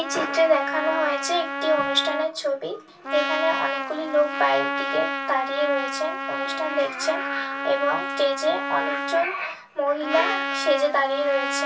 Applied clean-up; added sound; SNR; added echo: none; Trumpet; 4 dB; reverberation time 0.2 s.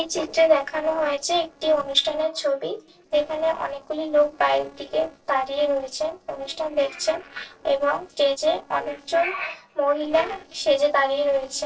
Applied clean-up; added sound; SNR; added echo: neural separator model SepFormer DNS4.